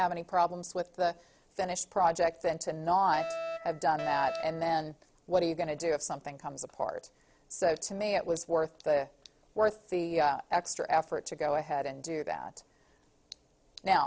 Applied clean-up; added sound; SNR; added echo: none; Alarm; 6 dB; none.